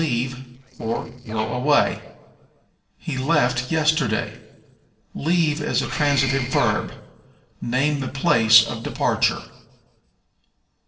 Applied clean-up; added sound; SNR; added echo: neural separator model SepFormer DNS4.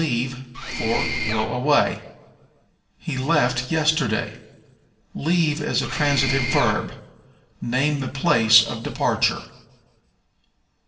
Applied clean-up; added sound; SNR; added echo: none; Mechanisms; 3 dB; reverberation time 0.7 s.